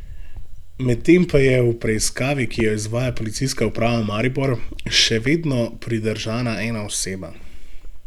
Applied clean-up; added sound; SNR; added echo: none; Cricket; 8 dB; none.